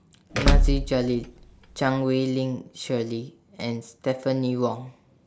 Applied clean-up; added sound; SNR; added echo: none; Door / Car; -4 dB; none.